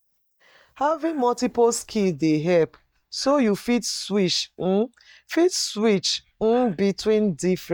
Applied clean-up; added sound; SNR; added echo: neural mask model DeepFilterNet 3.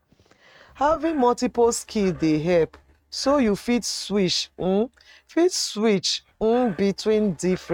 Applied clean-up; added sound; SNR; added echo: neural mask model RNNoise.